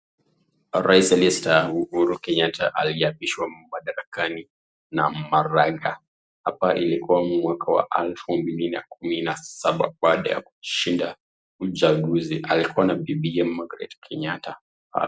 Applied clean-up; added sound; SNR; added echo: none; none; none; none.